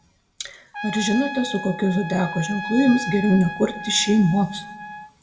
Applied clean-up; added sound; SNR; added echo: none; Trumpet; 11 dB; reverberation time 0.5 s.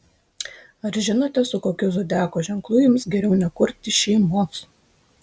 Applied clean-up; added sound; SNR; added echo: none; none; none; none.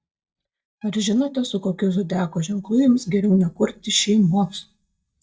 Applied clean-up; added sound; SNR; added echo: neural mask model DeepFilterNet 3.